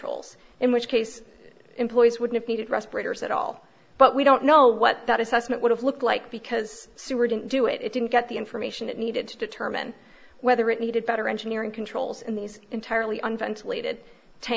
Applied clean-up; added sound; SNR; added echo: none; none; none; none.